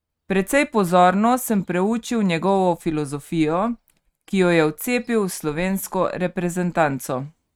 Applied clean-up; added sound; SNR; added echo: neural mask model RNNoise.